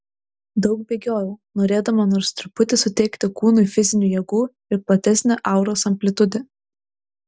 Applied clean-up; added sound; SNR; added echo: none; none; none; none.